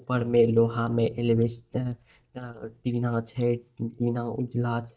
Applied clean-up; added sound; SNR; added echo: neural mask model DeepFilterNet 3.